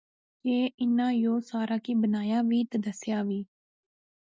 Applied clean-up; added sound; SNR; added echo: none; none; none; none.